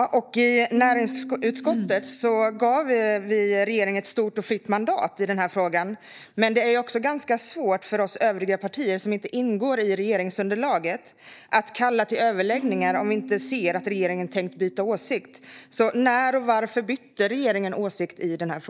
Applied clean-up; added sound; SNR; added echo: neural mask model DeepFilterNet 3.